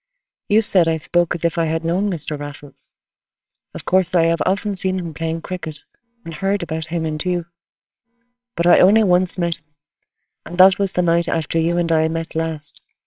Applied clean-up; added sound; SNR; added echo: neural separator model SepFormer WHAMR!.